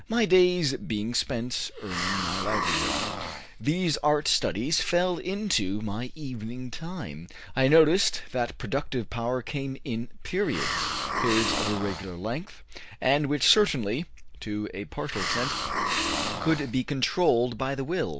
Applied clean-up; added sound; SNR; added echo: none; Hiss; 5 dB; none.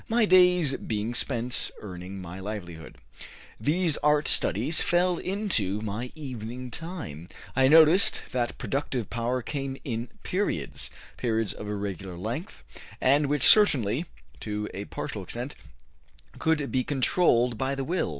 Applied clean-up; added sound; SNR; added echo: none; none; none; none.